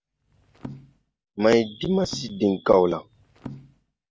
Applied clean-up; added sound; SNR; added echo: none; Percussion; 19 dB; none.